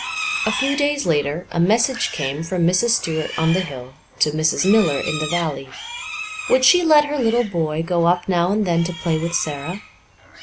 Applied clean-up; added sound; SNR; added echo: none; Livestock, farm animals, working animals; 11 dB; none.